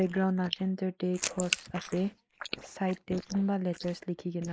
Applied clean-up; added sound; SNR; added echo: neural mask model Resemble Enhance denoiser.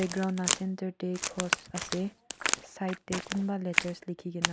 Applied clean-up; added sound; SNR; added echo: none; Crack; 0 dB; none.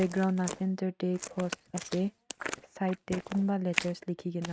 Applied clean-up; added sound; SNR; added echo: neural mask model RNNoise.